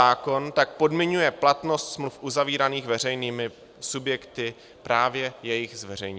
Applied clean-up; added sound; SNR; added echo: none; none; none; none.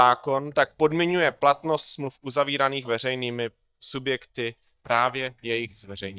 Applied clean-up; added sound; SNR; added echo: neural mask model DeepFilterNet 3.